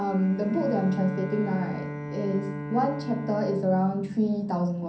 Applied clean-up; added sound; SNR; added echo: none; Bowed string instrument; 9 dB; reverberation time 0.6 s.